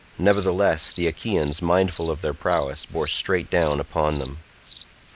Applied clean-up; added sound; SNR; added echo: none; Cricket; 3 dB; none.